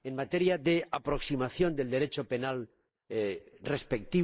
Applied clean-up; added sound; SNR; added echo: neural mask model Resemble Enhance denoiser.